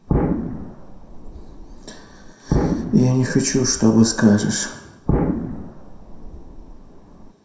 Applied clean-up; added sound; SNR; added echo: none; Explosion; 4 dB; reverberation time 0.7 s.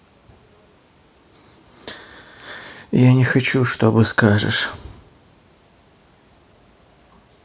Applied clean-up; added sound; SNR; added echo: none; none; none; none.